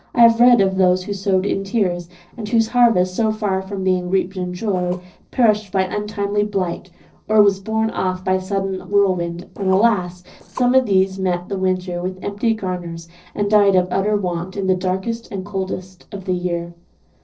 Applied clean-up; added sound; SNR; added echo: neural separator model SepFormer DNS4.